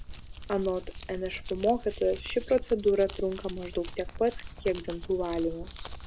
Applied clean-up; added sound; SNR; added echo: none; Crumpling, crinkling; 10 dB; none.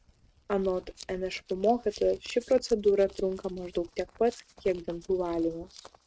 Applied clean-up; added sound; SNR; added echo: neural mask model RNNoise.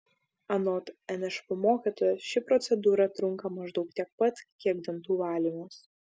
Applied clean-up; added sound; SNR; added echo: none; none; none; none.